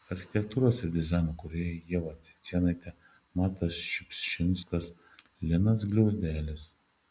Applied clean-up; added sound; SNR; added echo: none; none; none; none.